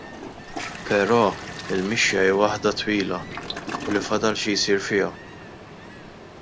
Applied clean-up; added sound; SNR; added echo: none; Ocean + Toilet flush; 12 dB; none.